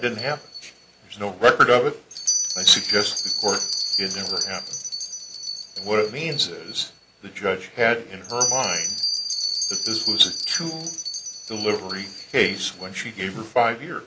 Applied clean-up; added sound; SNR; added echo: none; Bell; 4 dB; none.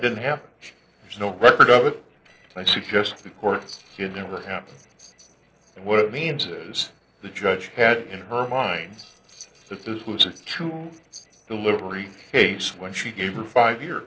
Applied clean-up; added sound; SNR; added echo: neural separator model SepFormer DNS4.